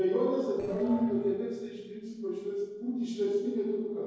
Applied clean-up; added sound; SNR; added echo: neural separator model SepFormer DNS4.